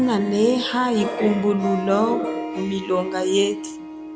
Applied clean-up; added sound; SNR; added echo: none; Harp; 9 dB; none.